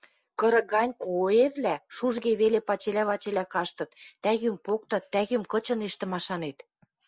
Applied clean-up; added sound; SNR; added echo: none; none; none; none.